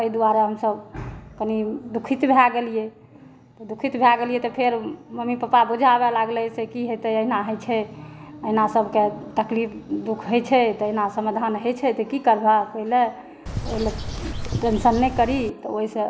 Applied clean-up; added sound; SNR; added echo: none; Bird; 7 dB; none.